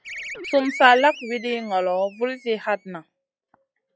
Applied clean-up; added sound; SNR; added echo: classical method log-MMSE.